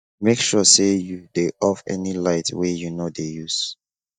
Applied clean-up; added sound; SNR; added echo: neural mask model DeepFilterNet 3.